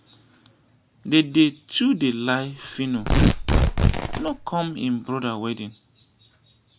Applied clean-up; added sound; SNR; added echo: none; Tearing; -3 dB; none.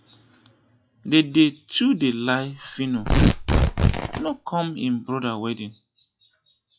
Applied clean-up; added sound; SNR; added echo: classical method log-MMSE.